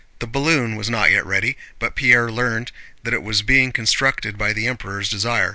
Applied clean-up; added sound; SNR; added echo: none; none; none; none.